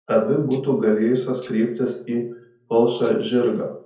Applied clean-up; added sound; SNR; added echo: none; Tambourine; 19 dB; reverberation time 0.5 s.